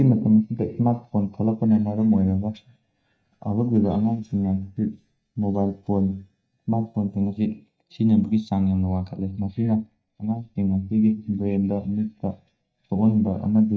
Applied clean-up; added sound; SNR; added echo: neural mask model DeepFilterNet 3.